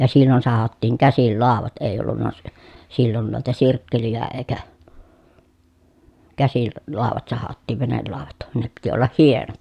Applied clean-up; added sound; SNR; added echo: none; none; none; none.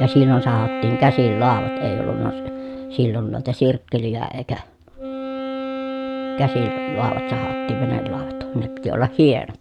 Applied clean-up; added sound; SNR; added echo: none; Wind instrument, woodwind instrument; 7 dB; none.